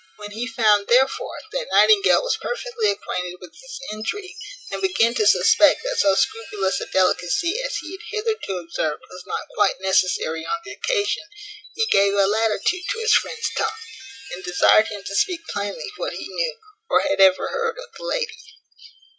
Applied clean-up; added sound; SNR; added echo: none; Chime; 19 dB; none.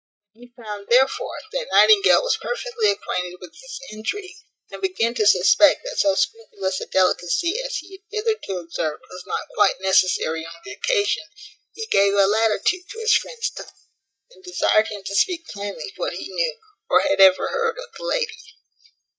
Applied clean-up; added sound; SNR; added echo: neural mask model DeepFilterNet 3.